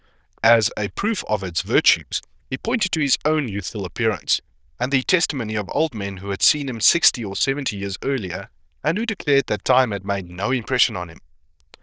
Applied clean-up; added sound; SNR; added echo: neural diffusion model UNIVERSE++.